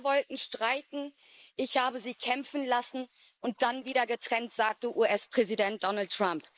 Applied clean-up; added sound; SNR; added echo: neural mask model Resemble Enhance denoiser.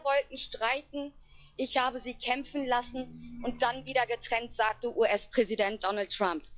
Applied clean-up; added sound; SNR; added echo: classical method log-MMSE.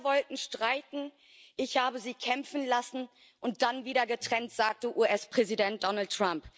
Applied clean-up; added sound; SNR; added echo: none; none; none; none.